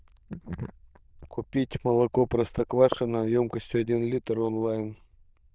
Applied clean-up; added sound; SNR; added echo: neural diffusion model UNIVERSE++.